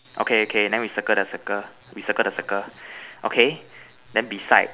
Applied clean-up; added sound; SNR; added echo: none; none; none; none.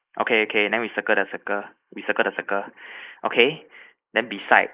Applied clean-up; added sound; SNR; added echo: neural mask model Resemble Enhance denoiser.